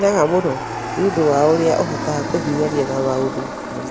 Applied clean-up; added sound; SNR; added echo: none; Aircraft; 7 dB; none.